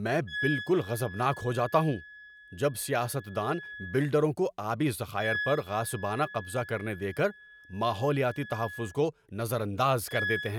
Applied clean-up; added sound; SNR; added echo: none; Wind instrument, woodwind instrument; 11 dB; none.